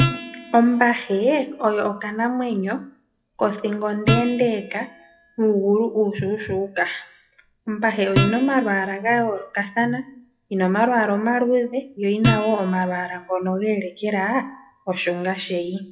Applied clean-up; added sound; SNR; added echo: classical method WPE with log-MMSE.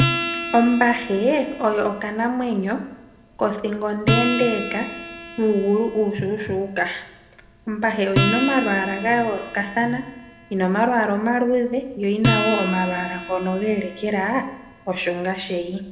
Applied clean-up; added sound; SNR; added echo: none; Acoustic guitar; 7 dB; reverberation time 0.9 s.